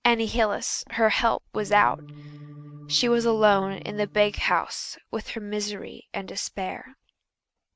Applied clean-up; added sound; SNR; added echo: neural mask model RNNoise.